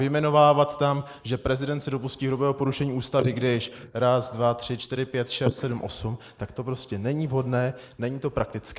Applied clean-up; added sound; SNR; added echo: neural mask model Resemble Enhance denoiser.